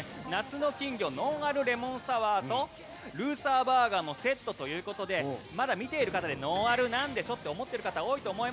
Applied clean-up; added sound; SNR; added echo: none; Sliding door; 18 dB; none.